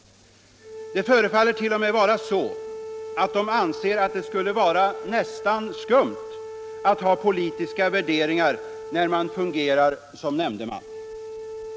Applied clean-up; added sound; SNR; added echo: none; Wind instrument, woodwind instrument; 12 dB; none.